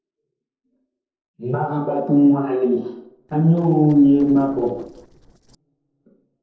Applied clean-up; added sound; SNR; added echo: neural separator model SepFormer DNS4.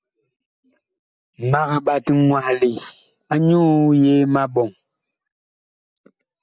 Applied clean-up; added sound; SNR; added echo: none; none; none; none.